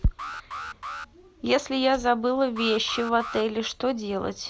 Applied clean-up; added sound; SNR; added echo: none; Alarm; 13 dB; none.